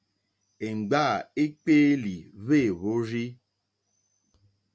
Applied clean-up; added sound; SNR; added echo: none; none; none; none.